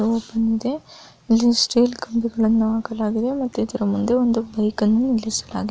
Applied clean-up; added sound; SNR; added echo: none; none; none; none.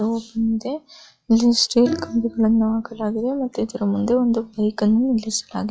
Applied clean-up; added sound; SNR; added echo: classical method log-MMSE.